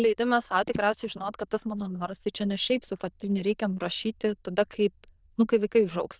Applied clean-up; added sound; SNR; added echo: neural diffusion model UNIVERSE++.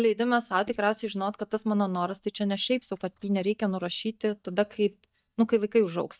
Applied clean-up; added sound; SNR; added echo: neural mask model DeepFilterNet 3.